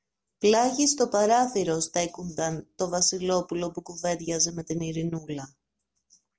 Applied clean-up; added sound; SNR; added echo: none; none; none; none.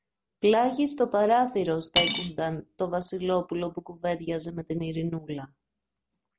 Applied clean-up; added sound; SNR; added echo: none; Cutlery, silverware / Dishes, pots, and pans; 1 dB; none.